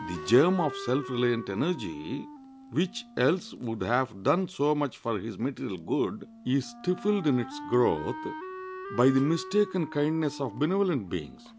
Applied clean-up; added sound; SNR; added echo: none; Fire + Wind instrument, woodwind instrument; 14 dB; none.